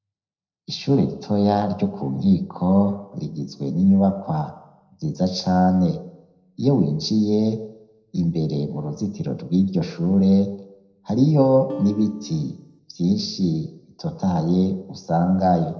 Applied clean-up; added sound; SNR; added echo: neural separator model SepFormer DNS4.